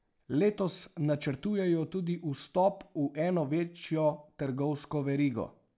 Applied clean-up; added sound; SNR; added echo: none; none; none; none.